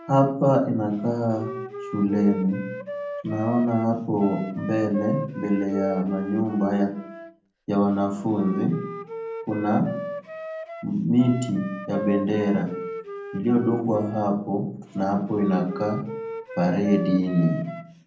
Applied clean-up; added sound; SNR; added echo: none; Wind instrument, woodwind instrument; 11 dB; reverberation time 0.6 s.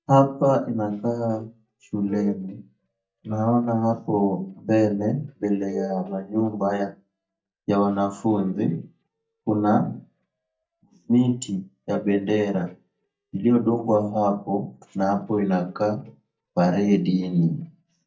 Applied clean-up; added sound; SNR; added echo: neural mask model DeepFilterNet 3.